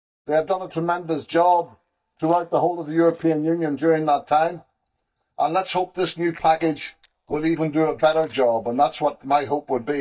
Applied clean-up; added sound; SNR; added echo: neural mask model DeepFilterNet 3.